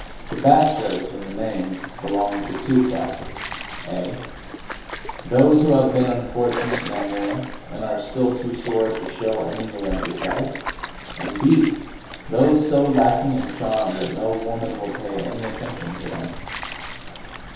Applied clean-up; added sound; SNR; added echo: none; Stream; 11 dB; reverberation time 0.8 s.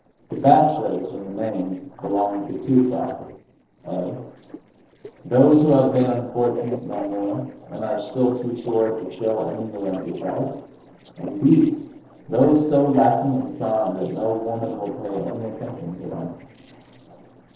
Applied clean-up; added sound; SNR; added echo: neural separator model SepFormer DNS4.